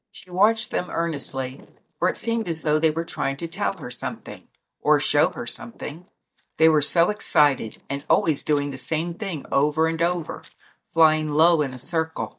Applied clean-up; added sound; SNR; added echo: neural mask model DeepFilterNet 3.